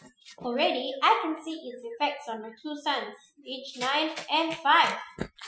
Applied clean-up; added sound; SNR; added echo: classical method Wiener filter.